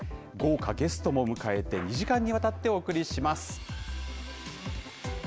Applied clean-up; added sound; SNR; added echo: none; none; none; none.